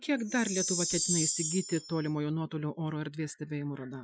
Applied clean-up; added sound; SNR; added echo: classical method Wiener filter.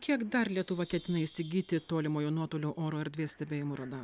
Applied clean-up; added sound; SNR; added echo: none; Chime; 3 dB; none.